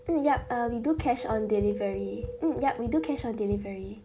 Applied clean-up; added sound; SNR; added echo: none; Run + Wind; 10 dB; none.